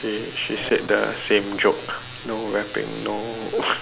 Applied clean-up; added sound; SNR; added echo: none; none; none; none.